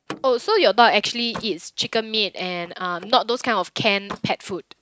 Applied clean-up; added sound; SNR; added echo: neural mask model RNNoise.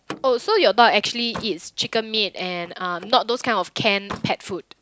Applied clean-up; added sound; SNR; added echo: none; Slam; 19 dB; none.